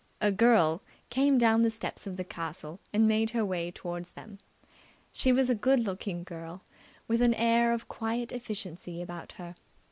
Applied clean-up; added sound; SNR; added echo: none; none; none; none.